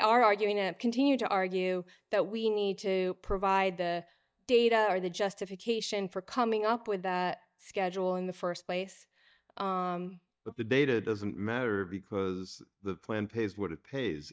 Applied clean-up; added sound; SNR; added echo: neural mask model DeepFilterNet 3.